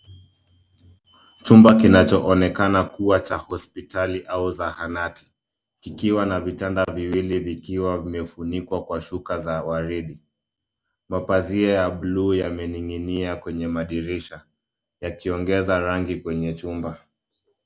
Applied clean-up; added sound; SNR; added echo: none; none; none; none.